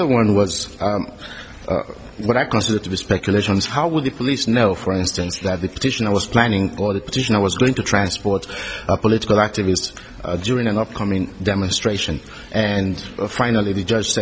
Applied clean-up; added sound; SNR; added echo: none; none; none; none.